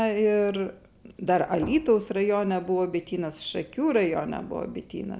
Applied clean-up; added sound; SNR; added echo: none; none; none; none.